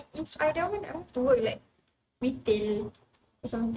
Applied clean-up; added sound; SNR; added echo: neural mask model RNNoise.